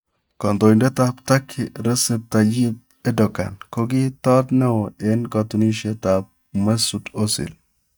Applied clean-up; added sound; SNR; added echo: neural mask model DeepFilterNet 3.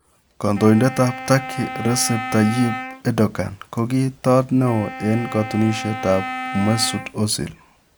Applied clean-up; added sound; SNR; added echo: none; Wind instrument, woodwind instrument; 11 dB; none.